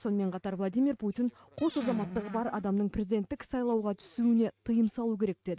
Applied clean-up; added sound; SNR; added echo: neural mask model RNNoise.